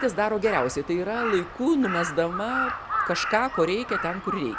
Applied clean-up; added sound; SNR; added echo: none; Crow; 5 dB; none.